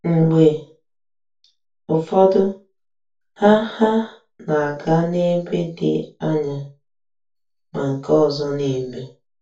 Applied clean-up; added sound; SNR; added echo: none; none; none; reverberation time 0.2 s.